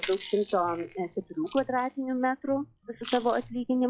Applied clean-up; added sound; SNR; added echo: classical method log-MMSE.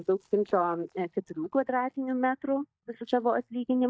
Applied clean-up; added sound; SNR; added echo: neural mask model DeepFilterNet 3.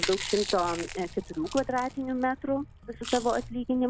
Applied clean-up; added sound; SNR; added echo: none; Chewing, mastication; 11 dB; none.